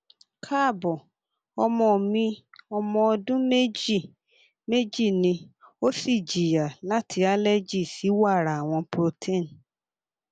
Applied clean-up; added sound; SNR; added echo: none; none; none; none.